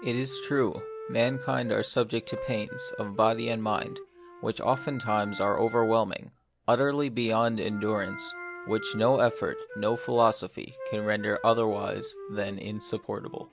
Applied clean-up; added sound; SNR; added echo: none; Wind instrument, woodwind instrument + Organ; 12 dB; none.